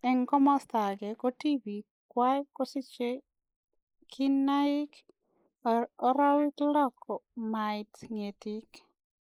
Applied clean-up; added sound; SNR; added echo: neural mask model Resemble Enhance denoiser.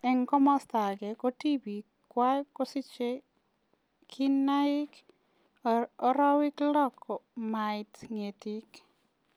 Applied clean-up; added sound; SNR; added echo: none; none; none; none.